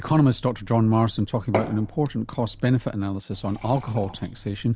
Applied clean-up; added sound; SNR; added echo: none; Fill (with liquid) / Glass / Water; 14 dB; none.